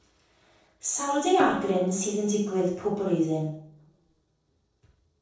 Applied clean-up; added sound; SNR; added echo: neural separator model SepFormer DNS4.